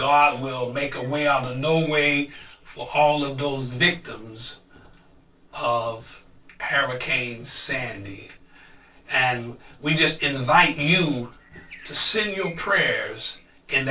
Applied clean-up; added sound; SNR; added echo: neural separator model SepFormer DNS4.